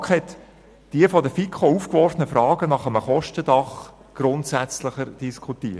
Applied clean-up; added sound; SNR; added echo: none; none; none; none.